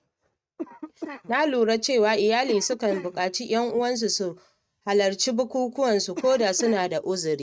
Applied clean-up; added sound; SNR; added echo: neural mask model RNNoise.